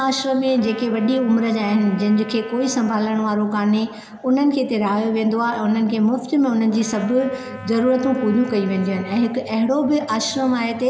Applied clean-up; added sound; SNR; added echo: none; Trumpet; 20 dB; none.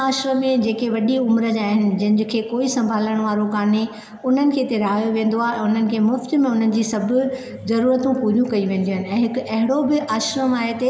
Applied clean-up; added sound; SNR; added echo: none; none; none; none.